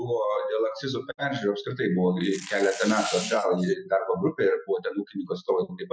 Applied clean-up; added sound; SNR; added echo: classical method Wiener filter.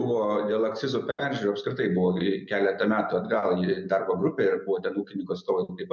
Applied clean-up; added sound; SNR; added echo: none; none; none; none.